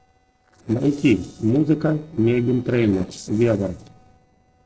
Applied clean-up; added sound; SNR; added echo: neural separator model SepFormer DNS4.